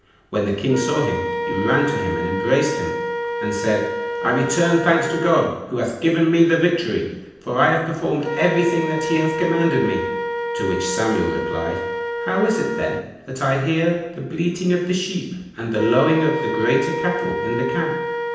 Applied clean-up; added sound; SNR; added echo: none; Wind instrument, woodwind instrument; 5 dB; reverberation time 0.9 s.